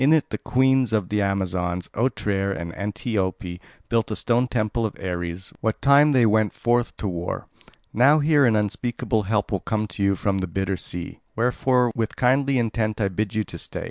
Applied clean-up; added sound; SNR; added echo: none; none; none; none.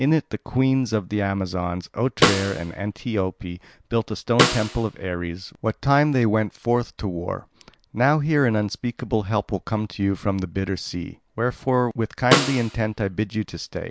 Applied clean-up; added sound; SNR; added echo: none; Snare drum; 2 dB; none.